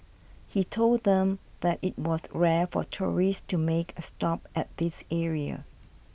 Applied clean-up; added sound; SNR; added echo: none; none; none; none.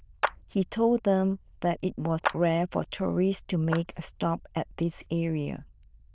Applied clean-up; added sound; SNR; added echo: neural diffusion model UNIVERSE++.